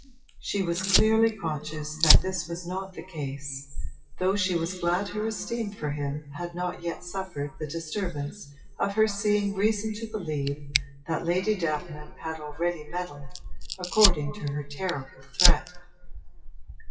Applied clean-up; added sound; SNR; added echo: classical method WPE with log-MMSE.